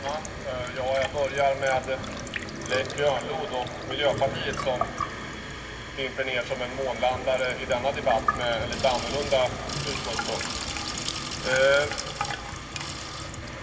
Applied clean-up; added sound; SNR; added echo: none; Sink (filling or washing) / Water tap, faucet; 4 dB; reverberation time 2.6 s.